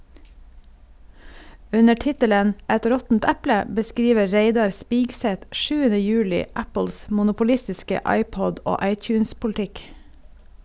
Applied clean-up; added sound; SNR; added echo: none; none; none; none.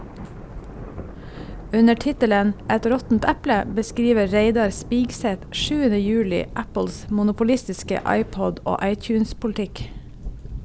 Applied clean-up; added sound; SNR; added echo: none; Gunshot, gunfire + Thunder; 14 dB; none.